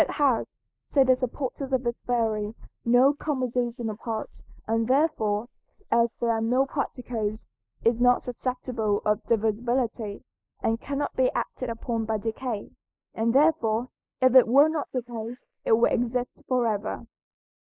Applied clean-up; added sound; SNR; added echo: neural mask model Resemble Enhance denoiser.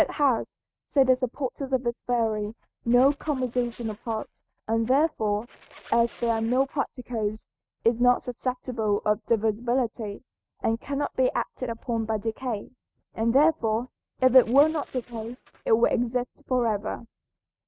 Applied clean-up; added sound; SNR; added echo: neural mask model RNNoise.